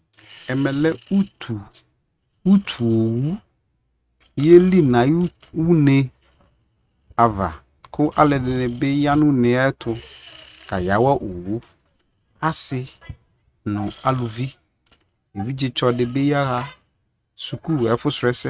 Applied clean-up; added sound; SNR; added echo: neural mask model RNNoise.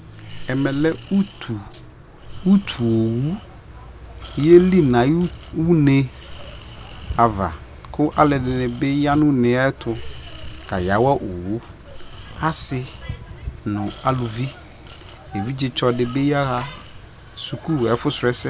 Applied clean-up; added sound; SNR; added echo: none; Breathing; 19 dB; none.